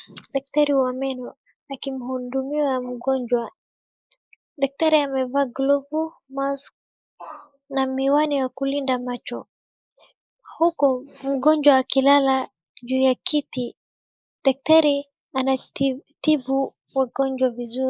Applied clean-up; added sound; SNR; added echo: neural mask model Resemble Enhance denoiser.